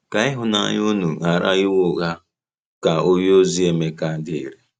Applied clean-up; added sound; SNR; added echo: none; none; none; none.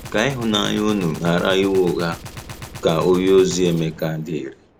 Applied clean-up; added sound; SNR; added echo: none; Gunshot, gunfire; 16 dB; none.